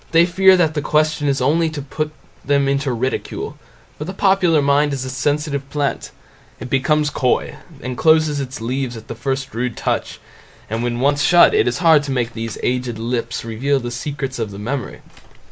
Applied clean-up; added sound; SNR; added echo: none; none; none; none.